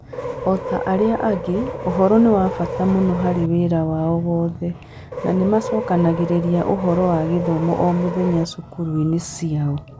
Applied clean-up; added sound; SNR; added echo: none; Subway, metro, underground; 8 dB; none.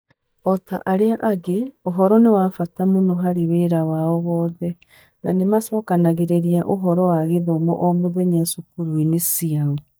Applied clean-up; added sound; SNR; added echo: neural mask model DeepFilterNet 3.